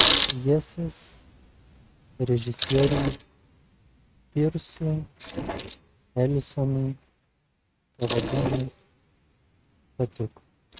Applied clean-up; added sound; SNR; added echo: neural mask model RNNoise.